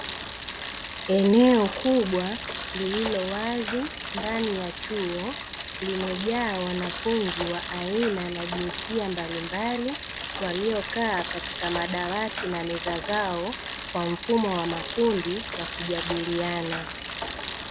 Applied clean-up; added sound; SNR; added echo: none; Bicycle; 7 dB; none.